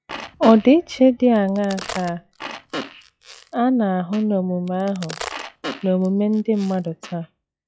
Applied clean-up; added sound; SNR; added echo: classical method log-MMSE.